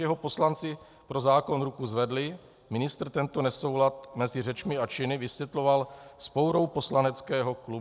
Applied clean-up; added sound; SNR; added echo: none; none; none; none.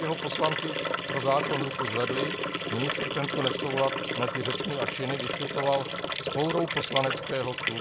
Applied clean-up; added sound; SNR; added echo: none; Liquid; 1 dB; none.